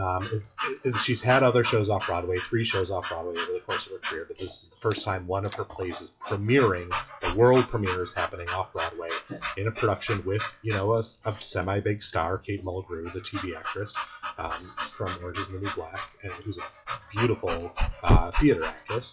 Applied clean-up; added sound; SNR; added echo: classical method WPE with log-MMSE.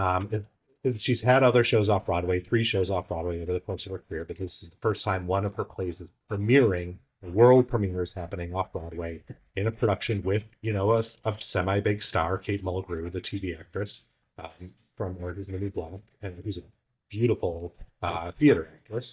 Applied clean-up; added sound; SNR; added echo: neural mask model DeepFilterNet 3.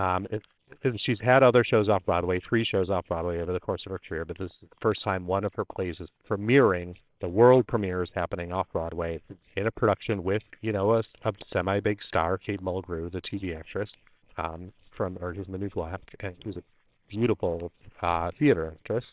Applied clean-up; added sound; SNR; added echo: neural separator model SepFormer WHAMR!.